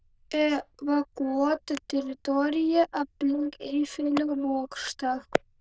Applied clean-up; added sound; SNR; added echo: neural diffusion model UNIVERSE++.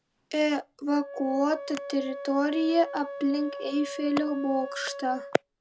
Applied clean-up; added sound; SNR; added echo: none; Wind instrument, woodwind instrument; 11 dB; none.